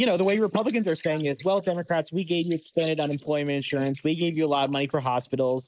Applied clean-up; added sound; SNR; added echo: neural mask model Resemble Enhance denoiser.